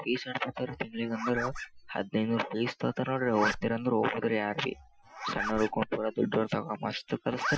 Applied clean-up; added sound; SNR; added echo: classical method Wiener filter.